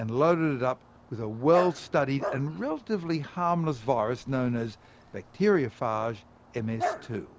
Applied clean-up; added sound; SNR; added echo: none; Dog; 12 dB; none.